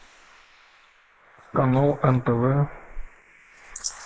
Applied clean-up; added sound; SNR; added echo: neural mask model Resemble Enhance denoiser.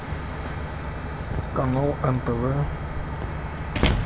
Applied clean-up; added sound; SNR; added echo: none; Slam; 5 dB; none.